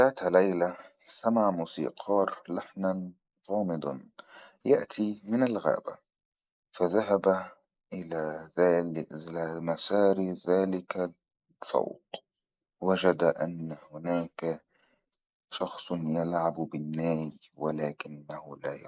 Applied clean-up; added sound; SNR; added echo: neural mask model Resemble Enhance denoiser.